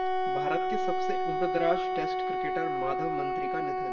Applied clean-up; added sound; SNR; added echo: none; Wind instrument, woodwind instrument; -4 dB; reverberation time 1.3 s.